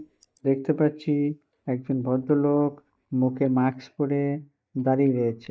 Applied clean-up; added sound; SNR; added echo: neural mask model DeepFilterNet 3.